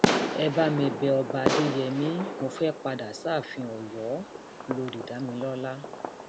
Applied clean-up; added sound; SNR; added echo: none; Fireworks; 2 dB; none.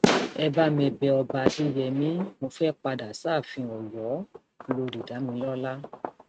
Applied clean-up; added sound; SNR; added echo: neural mask model RNNoise.